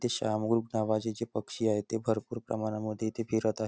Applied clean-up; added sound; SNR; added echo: none; none; none; none.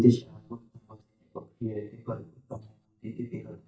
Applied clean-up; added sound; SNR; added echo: neural mask model DeepFilterNet 3.